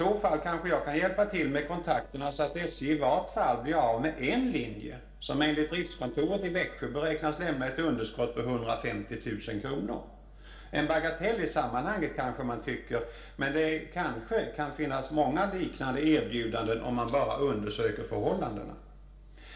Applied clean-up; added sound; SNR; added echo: neural separator model SepFormer DNS4.